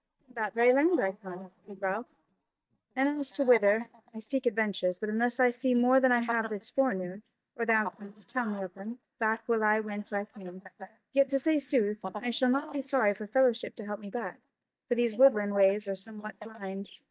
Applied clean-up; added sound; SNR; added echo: neural mask model DeepFilterNet 3.